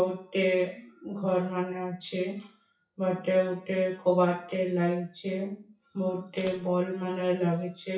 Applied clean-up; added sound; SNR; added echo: classical method WPE with log-MMSE.